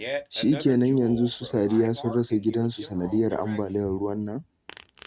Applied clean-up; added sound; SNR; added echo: neural mask model RNNoise.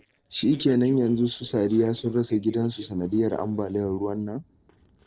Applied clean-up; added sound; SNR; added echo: neural separator model SepFormer DNS4.